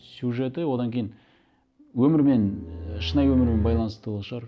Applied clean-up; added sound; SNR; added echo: none; Bowed string instrument; 5 dB; none.